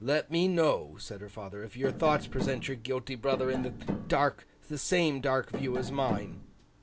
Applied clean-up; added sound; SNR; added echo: none; Tap; 6 dB; none.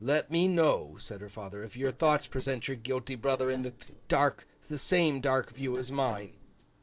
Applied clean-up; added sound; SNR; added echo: neural separator model SepFormer DNS4.